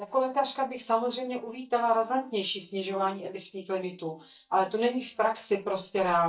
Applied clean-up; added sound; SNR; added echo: neural mask model DeepFilterNet 3.